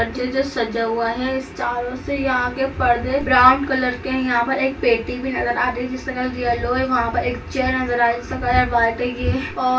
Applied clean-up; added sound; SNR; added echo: none; Bowed string instrument; 18 dB; reverberation time 0.1 s.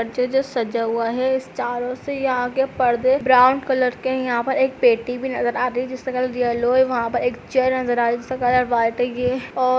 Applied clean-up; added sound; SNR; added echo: none; none; none; none.